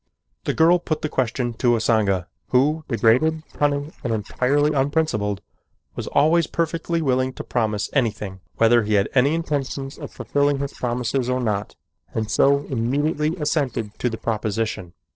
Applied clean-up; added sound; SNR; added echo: neural separator model SepFormer DNS4.